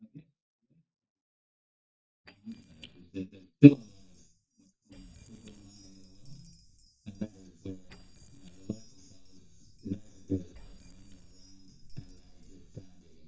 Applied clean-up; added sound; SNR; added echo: neural mask model DeepFilterNet 3.